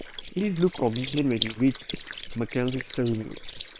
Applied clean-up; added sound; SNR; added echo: neural separator model SepFormer WHAM!.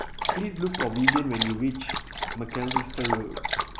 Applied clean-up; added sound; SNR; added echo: none; Dog; 0 dB; none.